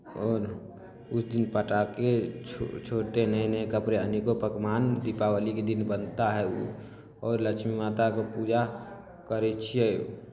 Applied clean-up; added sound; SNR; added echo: none; none; none; none.